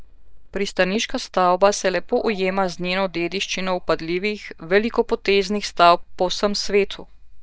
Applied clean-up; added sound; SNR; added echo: neural mask model DeepFilterNet 3.